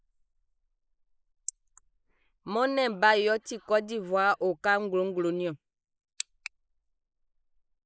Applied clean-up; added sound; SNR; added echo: neural mask model Resemble Enhance denoiser.